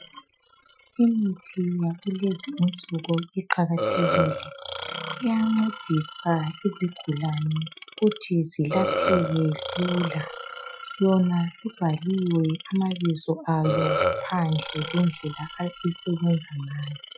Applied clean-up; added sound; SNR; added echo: classical method Wiener filter.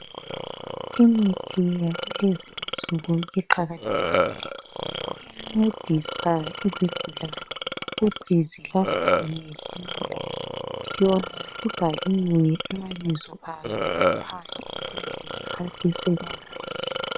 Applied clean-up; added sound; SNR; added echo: neural separator model SepFormer WHAM!.